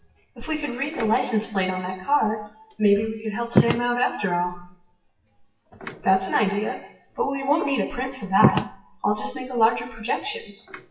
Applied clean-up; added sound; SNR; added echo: classical method WPE with log-MMSE.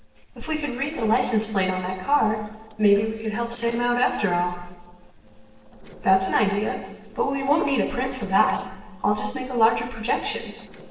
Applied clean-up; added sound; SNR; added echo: neural separator model SepFormer DNS4.